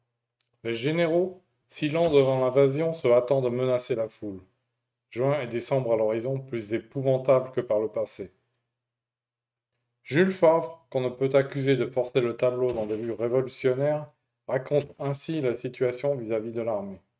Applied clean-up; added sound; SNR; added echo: neural mask model RNNoise.